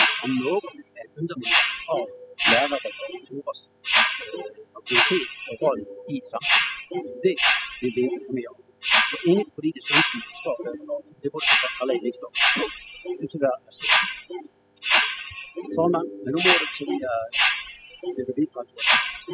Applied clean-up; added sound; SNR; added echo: classical method spectral subtraction.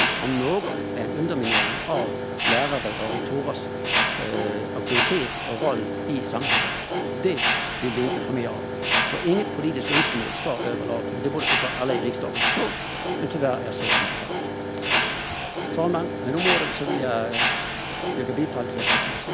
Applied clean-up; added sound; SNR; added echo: none; Mechanisms; -3 dB; none.